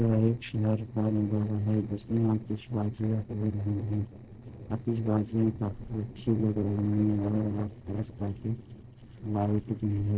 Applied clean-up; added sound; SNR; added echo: neural separator model SepFormer DNS4.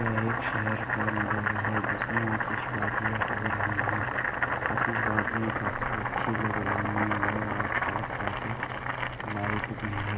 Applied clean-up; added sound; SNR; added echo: none; Boiling; -4 dB; reverberation time 0.4 s.